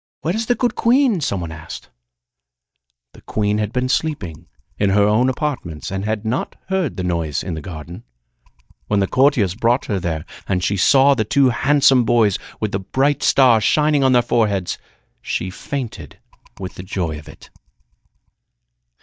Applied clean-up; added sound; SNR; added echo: neural mask model DeepFilterNet 3.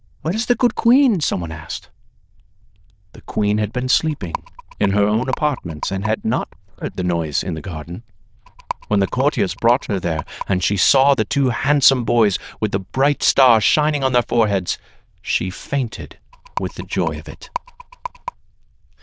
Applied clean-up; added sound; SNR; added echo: neural diffusion model UNIVERSE++.